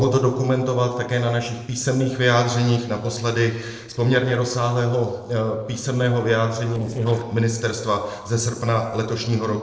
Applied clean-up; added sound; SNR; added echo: neural separator model SepFormer DNS4.